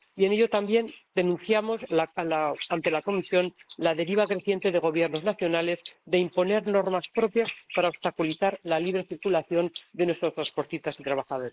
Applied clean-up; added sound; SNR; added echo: neural mask model Resemble Enhance denoiser.